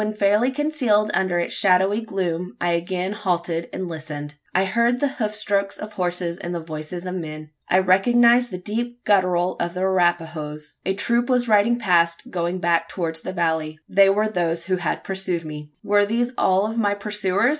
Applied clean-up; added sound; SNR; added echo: none; none; none; none.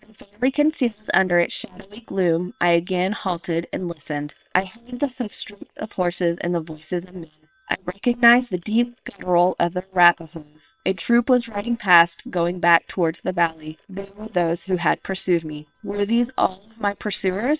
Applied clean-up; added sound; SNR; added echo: neural separator model SepFormer WHAM!.